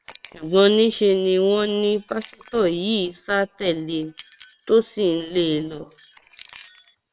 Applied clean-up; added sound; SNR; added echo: neural separator model SepFormer WHAM!.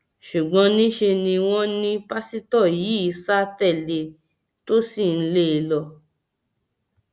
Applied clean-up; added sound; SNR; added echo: none; none; none; none.